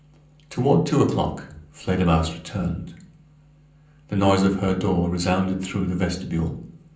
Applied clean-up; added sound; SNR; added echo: none; none; none; reverberation time 0.6 s.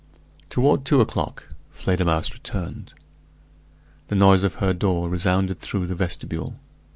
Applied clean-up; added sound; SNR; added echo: none; none; none; none.